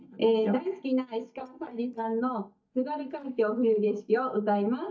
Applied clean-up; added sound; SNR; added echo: neural mask model DeepFilterNet 3.